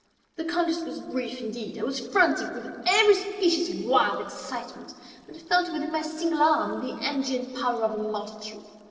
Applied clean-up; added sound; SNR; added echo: neural separator model SepFormer DNS4.